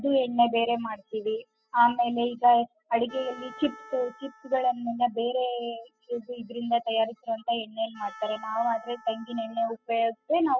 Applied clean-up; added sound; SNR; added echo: classical method spectral subtraction.